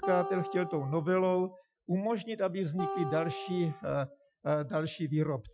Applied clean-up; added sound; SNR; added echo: classical method Wiener filter.